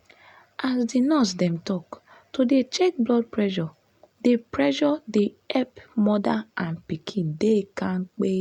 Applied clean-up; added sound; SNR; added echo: none; none; none; none.